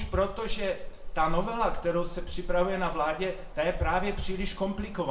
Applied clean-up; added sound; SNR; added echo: none; Motor vehicle (road); 4 dB; reverberation time 0.6 s.